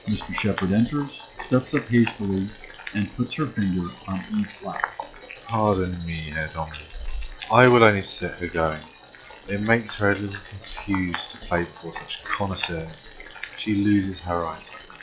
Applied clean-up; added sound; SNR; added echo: classical method log-MMSE.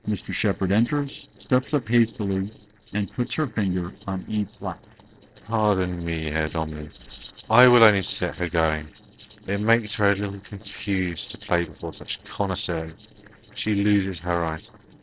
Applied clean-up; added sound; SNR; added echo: neural separator model SepFormer DNS4.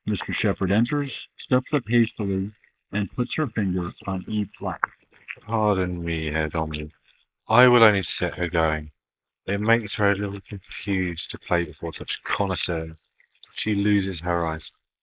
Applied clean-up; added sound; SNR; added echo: neural mask model Resemble Enhance denoiser.